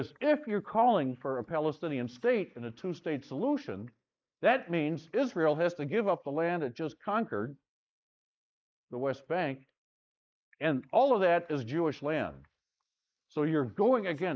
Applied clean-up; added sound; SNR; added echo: neural mask model Resemble Enhance denoiser.